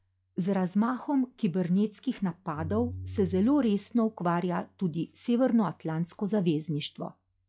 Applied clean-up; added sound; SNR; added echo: classical method log-MMSE.